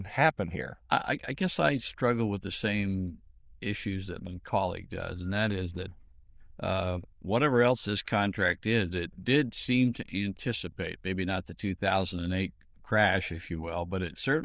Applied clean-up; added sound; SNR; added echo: neural diffusion model UNIVERSE++.